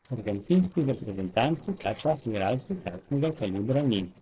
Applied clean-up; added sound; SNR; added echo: neural separator model SepFormer DNS4.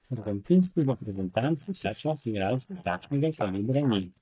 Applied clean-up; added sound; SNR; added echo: neural mask model DeepFilterNet 3.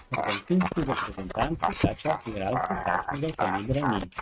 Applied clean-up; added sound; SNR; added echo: neural mask model RNNoise.